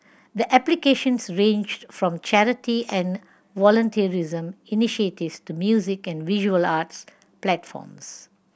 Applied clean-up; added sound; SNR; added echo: none; none; none; none.